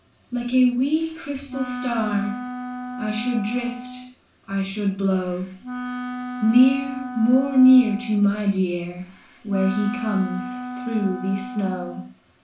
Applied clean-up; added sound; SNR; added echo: none; Wind instrument, woodwind instrument; 10 dB; reverberation time 0.3 s.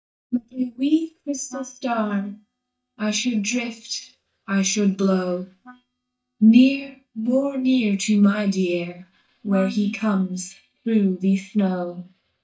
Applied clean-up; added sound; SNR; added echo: neural mask model DeepFilterNet 3.